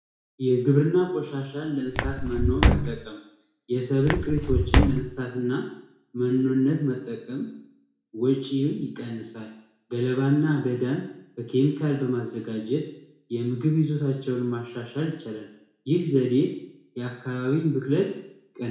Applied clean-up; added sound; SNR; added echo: none; Walk, footsteps; -3 dB; reverberation time 0.6 s.